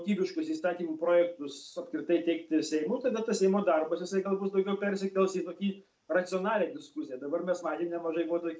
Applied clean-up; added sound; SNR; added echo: none; none; none; none.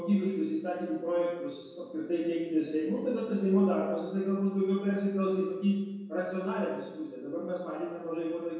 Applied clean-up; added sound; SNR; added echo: none; none; none; reverberation time 1.0 s.